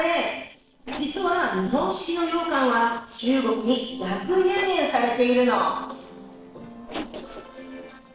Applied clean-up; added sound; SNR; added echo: neural separator model SepFormer DNS4.